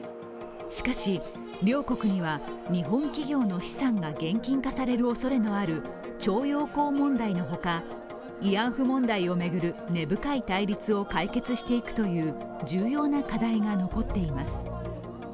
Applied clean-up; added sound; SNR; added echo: none; none; none; none.